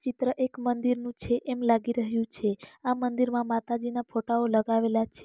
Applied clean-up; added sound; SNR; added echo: none; none; none; none.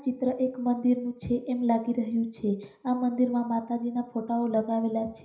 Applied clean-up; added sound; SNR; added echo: none; none; none; reverberation time 0.5 s.